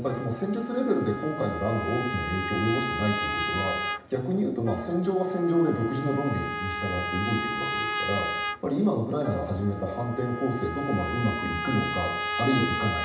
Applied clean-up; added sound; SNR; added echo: none; Trumpet; 5 dB; reverberation time 0.8 s.